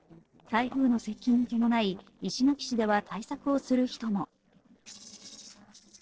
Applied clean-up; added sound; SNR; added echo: neural separator model SepFormer DNS4.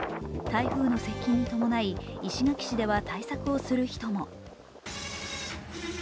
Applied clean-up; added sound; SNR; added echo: none; none; none; none.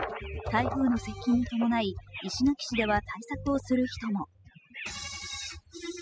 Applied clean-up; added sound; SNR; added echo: classical method spectral subtraction.